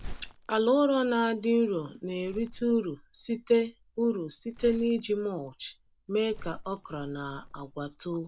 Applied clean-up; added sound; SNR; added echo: none; Crumpling, crinkling; 17 dB; none.